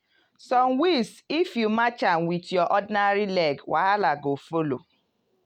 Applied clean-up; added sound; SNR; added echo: none; none; none; none.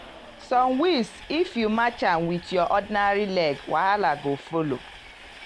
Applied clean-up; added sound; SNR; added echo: none; Train; 19 dB; none.